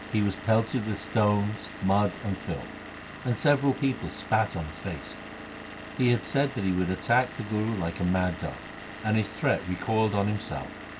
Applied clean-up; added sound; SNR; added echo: none; Engine / Vehicle; 13 dB; none.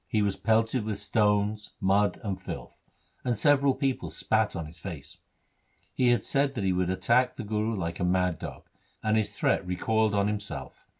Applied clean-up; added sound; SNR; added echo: none; none; none; none.